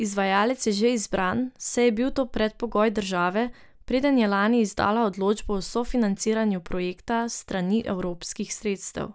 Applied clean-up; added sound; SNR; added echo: none; none; none; none.